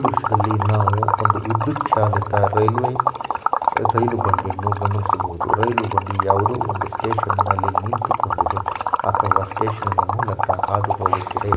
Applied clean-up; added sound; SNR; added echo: none; Liquid; -2 dB; none.